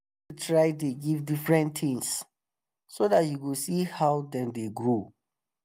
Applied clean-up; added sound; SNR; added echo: none; none; none; none.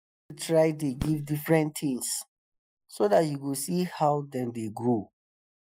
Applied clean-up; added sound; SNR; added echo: classical method Wiener filter.